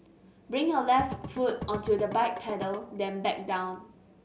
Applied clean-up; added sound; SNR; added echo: none; Drum / Drum kit; 10 dB; none.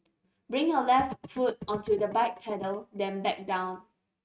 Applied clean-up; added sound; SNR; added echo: neural mask model RNNoise.